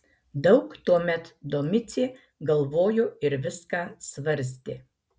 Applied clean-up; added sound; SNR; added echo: none; none; none; none.